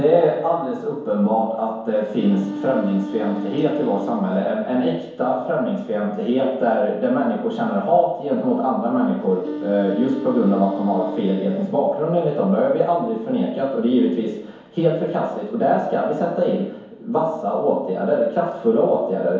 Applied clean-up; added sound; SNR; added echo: none; Wind instrument, woodwind instrument; 10 dB; reverberation time 1.0 s.